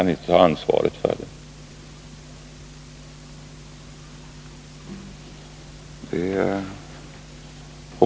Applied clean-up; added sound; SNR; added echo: none; none; none; none.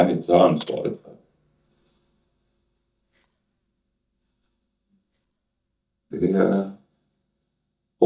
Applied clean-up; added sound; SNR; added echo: neural mask model DeepFilterNet 3.